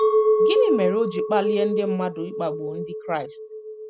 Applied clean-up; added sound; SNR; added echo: none; Chink, clink; -3 dB; none.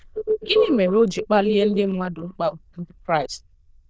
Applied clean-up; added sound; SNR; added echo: neural diffusion model UNIVERSE++.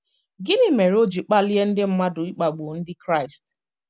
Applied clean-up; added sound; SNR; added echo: none; none; none; none.